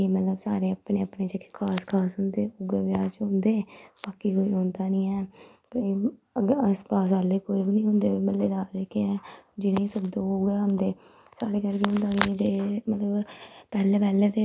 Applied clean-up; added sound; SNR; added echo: none; none; none; none.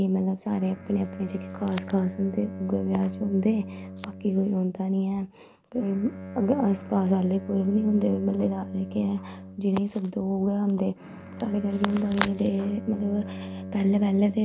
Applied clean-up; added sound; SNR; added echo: none; Bowed string instrument; 12 dB; none.